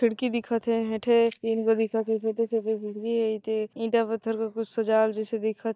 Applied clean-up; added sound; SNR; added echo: neural mask model DeepFilterNet 3.